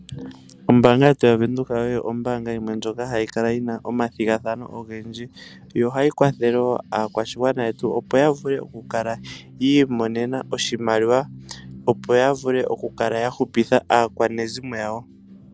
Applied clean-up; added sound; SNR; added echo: none; none; none; none.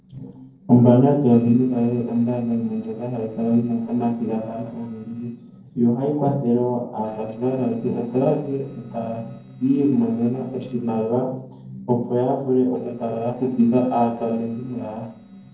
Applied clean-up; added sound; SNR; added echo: neural separator model SepFormer DNS4.